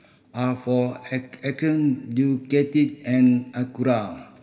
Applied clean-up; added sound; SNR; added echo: none; none; none; reverberation time 2.0 s.